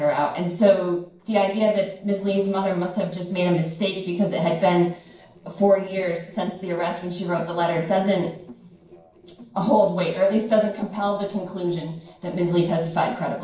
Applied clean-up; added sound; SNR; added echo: neural separator model SepFormer DNS4.